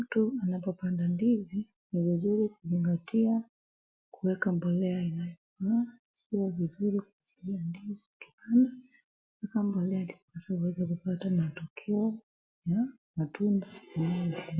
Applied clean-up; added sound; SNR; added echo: none; none; none; none.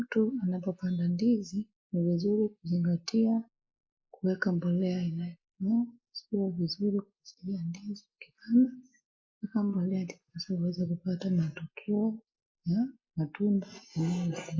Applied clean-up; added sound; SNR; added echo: neural mask model Resemble Enhance denoiser.